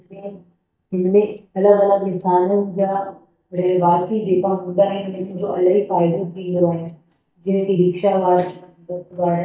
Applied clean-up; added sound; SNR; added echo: neural mask model DeepFilterNet 3.